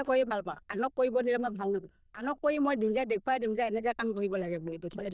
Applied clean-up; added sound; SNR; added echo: neural diffusion model UNIVERSE++.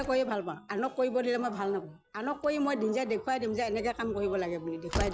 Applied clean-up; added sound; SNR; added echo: none; Slam; 12 dB; none.